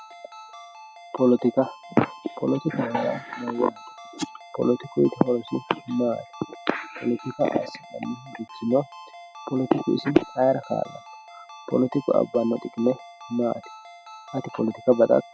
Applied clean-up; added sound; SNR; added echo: none; Ringtone; 19 dB; none.